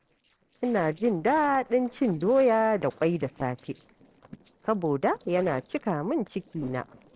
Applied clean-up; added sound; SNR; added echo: neural separator model SepFormer DNS4.